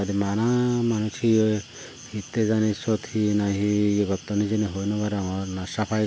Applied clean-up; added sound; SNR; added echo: none; none; none; none.